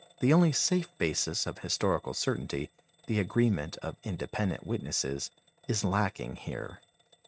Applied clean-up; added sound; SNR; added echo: neural mask model RNNoise.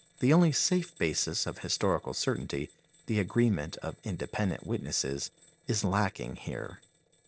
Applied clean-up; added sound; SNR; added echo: neural separator model SepFormer DNS4.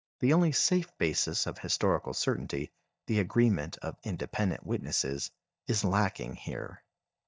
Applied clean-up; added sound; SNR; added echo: neural mask model DeepFilterNet 3.